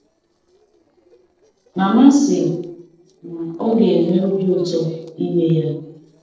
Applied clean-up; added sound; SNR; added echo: neural separator model SepFormer DNS4.